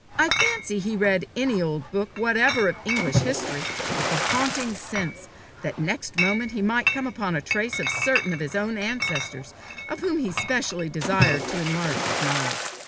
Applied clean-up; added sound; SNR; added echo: none; Chatter / Chink, clink + Splash, splatter; 2 dB; none.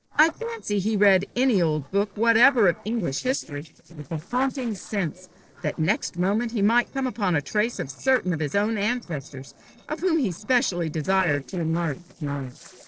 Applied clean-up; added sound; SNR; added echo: neural separator model SepFormer DNS4.